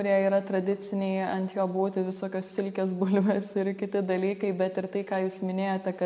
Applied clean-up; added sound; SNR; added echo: none; none; none; none.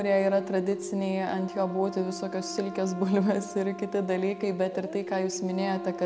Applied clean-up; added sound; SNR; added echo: none; Brass instrument + Dog; 11 dB; none.